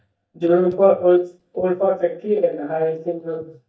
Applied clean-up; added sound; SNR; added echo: neural mask model DeepFilterNet 3.